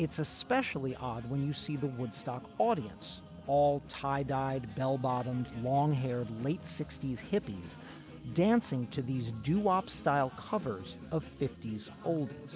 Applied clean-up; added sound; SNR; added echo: none; none; none; none.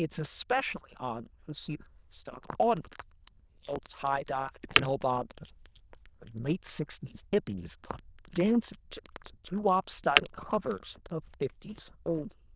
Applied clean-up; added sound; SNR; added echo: neural diffusion model UNIVERSE++.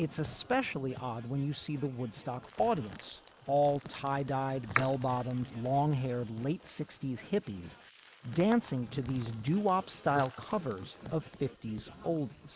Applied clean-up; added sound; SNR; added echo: neural mask model Resemble Enhance denoiser.